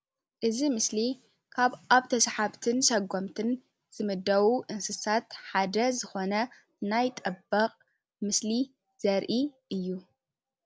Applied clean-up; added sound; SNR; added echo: none; none; none; none.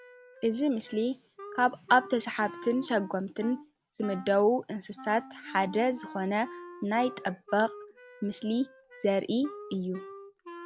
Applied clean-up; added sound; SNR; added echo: none; Wind instrument, woodwind instrument; 17 dB; none.